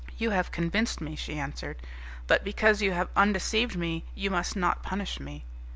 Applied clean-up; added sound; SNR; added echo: none; none; none; none.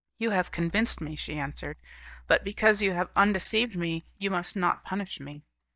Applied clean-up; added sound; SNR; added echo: neural mask model DeepFilterNet 3.